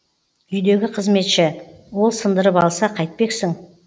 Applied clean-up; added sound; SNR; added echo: none; none; none; none.